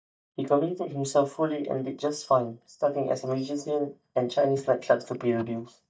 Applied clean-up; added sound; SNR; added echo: neural mask model DeepFilterNet 3.